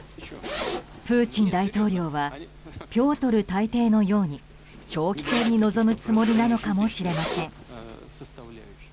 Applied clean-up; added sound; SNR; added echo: none; Zipper (clothing); 12 dB; none.